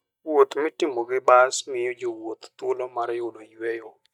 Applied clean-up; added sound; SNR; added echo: neural mask model DeepFilterNet 3.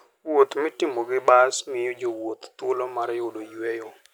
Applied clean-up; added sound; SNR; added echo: none; none; none; none.